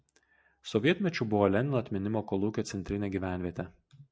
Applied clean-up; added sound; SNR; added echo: none; none; none; none.